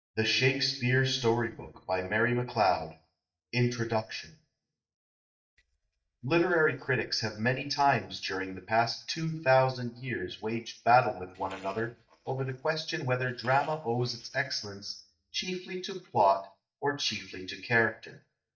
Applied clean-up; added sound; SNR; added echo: neural mask model DeepFilterNet 3.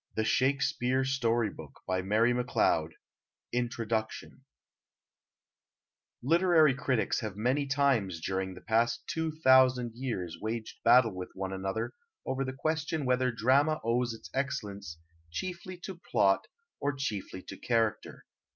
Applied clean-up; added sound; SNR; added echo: none; none; none; none.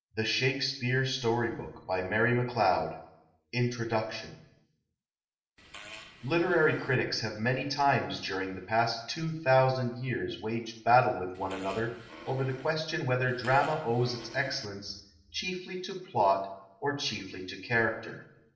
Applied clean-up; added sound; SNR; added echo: neural separator model SepFormer DNS4.